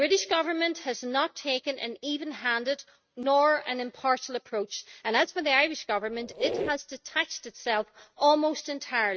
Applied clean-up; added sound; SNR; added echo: neural mask model RNNoise.